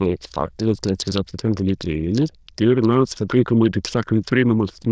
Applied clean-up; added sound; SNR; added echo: neural diffusion model UNIVERSE++.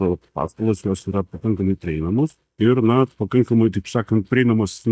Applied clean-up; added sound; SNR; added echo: neural mask model DeepFilterNet 3.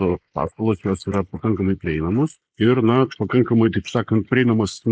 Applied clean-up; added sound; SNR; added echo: neural mask model Resemble Enhance denoiser.